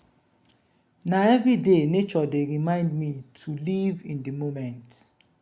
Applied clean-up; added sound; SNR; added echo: none; none; none; none.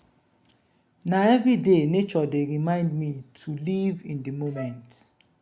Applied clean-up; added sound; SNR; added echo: none; Wind instrument, woodwind instrument; 17 dB; none.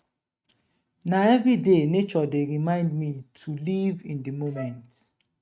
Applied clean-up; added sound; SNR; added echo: neural mask model RNNoise.